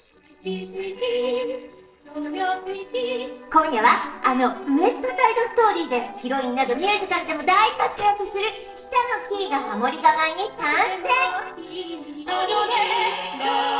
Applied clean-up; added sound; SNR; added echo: neural separator model SepFormer DNS4.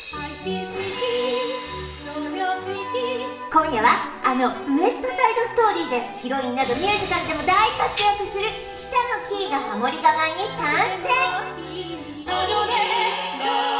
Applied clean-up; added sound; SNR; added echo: none; Tambourine; 12 dB; reverberation time 0.9 s.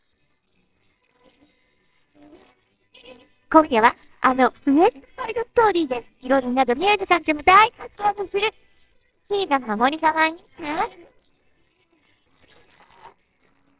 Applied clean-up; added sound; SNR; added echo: neural separator model SepFormer WHAMR!.